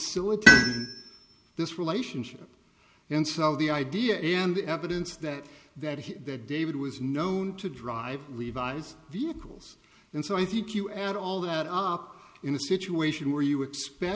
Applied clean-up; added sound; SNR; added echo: none; Tools; -4 dB; none.